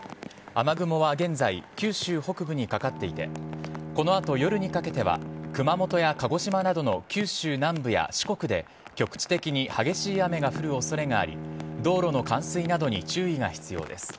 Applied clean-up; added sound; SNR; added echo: none; Bowed string instrument; 12 dB; none.